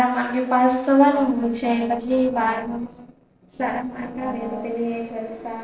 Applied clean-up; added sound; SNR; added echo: neural separator model SepFormer DNS4.